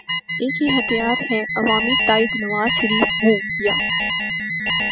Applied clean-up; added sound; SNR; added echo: classical method spectral subtraction.